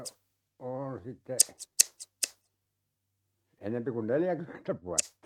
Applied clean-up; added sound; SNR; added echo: neural mask model RNNoise.